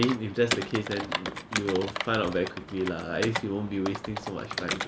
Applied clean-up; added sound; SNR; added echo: none; Computer keyboard; 5 dB; none.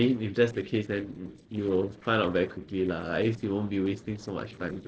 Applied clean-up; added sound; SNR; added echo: neural separator model SepFormer DNS4.